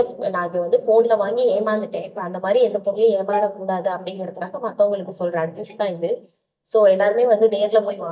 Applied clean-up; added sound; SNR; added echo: neural mask model DeepFilterNet 3.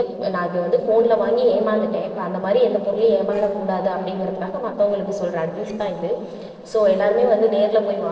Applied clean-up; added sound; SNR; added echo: neural separator model SepFormer DNS4.